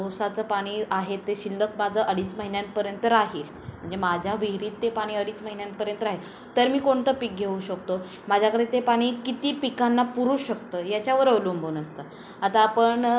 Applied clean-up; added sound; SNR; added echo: none; none; none; none.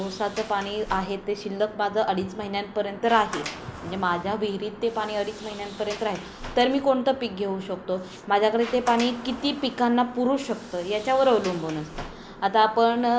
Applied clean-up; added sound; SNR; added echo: none; Sliding door; 17 dB; none.